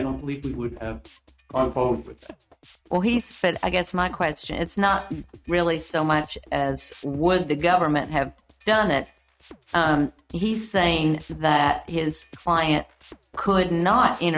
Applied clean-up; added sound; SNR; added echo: neural mask model RNNoise.